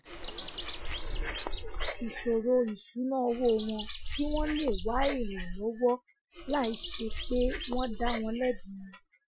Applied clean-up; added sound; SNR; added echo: classical method Wiener filter.